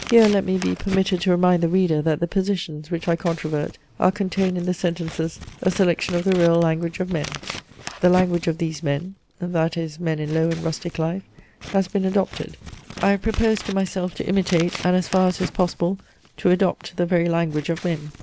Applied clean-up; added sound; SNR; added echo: none; Scissors; 17 dB; none.